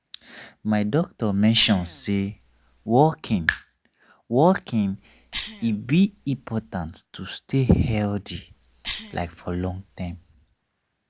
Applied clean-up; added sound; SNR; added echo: none; Cough; 15 dB; none.